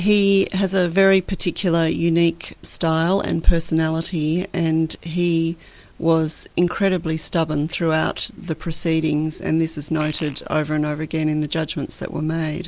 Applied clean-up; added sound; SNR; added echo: none; Fart; 19 dB; none.